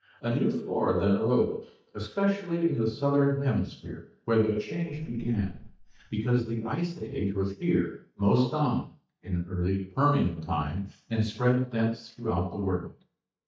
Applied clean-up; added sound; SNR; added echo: neural mask model DeepFilterNet 3.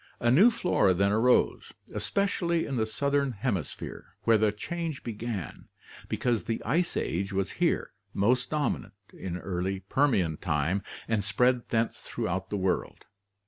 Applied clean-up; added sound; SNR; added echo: none; none; none; none.